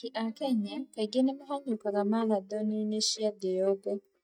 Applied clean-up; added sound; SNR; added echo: neural mask model DeepFilterNet 3.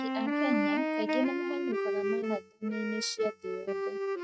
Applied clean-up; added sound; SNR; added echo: neural mask model RNNoise.